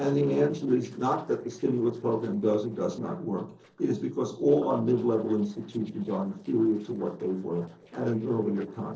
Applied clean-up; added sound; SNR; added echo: neural separator model SepFormer DNS4.